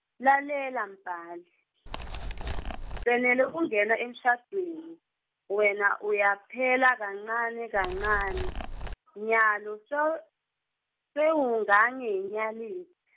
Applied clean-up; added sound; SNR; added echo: none; Animal; 6 dB; none.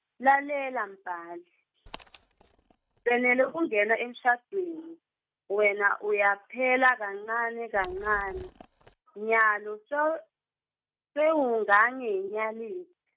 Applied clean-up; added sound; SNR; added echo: neural mask model RNNoise.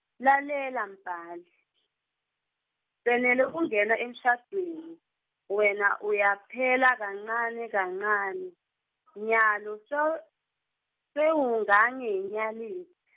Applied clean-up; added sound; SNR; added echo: none; none; none; none.